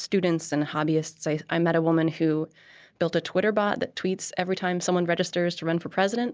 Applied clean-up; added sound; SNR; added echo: none; none; none; none.